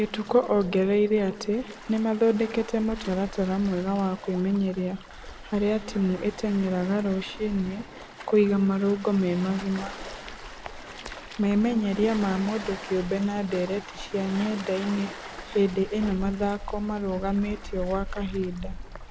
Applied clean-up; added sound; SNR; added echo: none; Waves, surf; 13 dB; none.